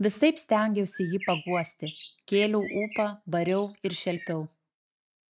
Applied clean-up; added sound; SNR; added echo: neural mask model RNNoise.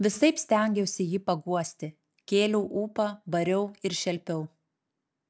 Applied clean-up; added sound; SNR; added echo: none; none; none; none.